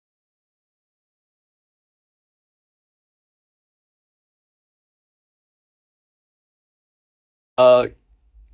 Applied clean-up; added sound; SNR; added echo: neural mask model DeepFilterNet 3.